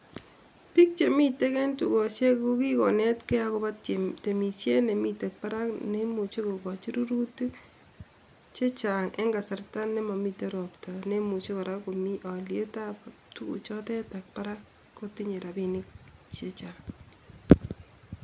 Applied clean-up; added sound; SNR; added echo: none; none; none; none.